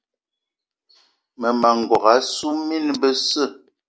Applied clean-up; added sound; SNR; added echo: none; none; none; none.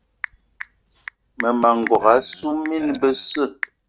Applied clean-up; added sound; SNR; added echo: neural mask model RNNoise.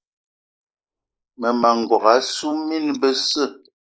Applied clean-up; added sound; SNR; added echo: neural mask model Resemble Enhance denoiser.